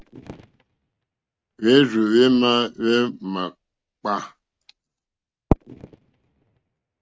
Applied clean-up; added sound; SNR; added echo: neural mask model RNNoise.